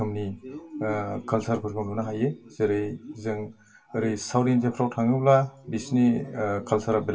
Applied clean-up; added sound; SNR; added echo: none; none; none; reverberation time 0.2 s.